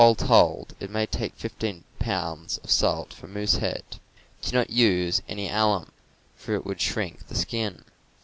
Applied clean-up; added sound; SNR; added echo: none; none; none; none.